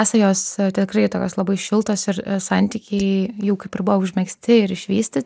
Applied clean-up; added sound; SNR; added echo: neural mask model DeepFilterNet 3.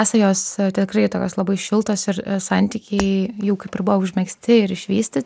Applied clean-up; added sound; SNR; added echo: none; Shatter; 16 dB; none.